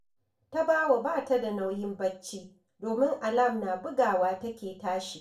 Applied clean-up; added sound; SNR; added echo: none; none; none; reverberation time 0.3 s.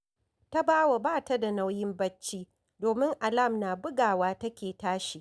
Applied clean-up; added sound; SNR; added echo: none; none; none; none.